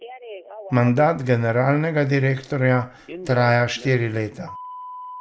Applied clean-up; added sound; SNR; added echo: none; Telephone; 18 dB; none.